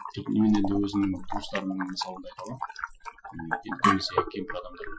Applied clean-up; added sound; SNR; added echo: classical method Wiener filter.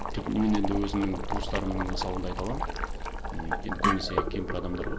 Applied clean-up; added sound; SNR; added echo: none; Boiling; -1 dB; none.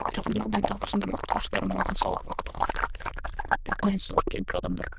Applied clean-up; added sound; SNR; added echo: neural diffusion model UNIVERSE++.